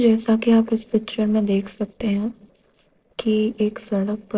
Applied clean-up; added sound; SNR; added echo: neural separator model SepFormer DNS4.